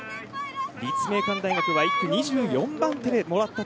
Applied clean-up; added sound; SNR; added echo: none; none; none; none.